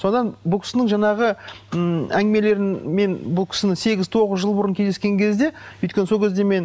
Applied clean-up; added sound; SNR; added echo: none; none; none; none.